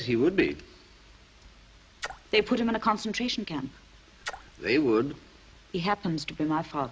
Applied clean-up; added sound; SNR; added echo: none; Splash, splatter; 15 dB; none.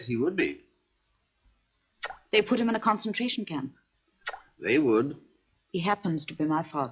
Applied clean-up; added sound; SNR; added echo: classical method log-MMSE.